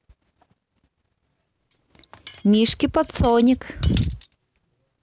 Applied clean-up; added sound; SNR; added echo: none; Cutlery, silverware; 13 dB; none.